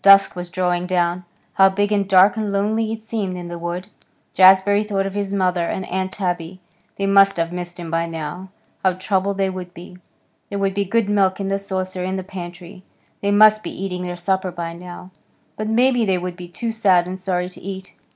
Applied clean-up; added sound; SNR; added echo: none; none; none; none.